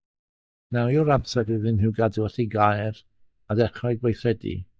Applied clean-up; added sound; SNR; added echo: neural mask model DeepFilterNet 3.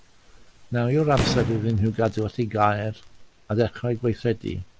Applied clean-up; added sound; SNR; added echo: none; Drum + Fireworks; 7 dB; none.